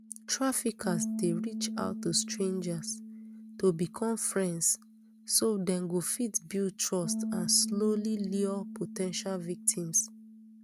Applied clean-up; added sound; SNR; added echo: neural mask model RNNoise.